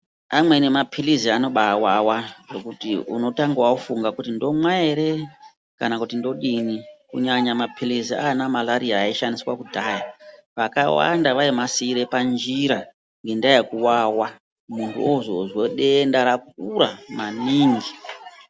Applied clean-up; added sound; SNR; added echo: none; none; none; none.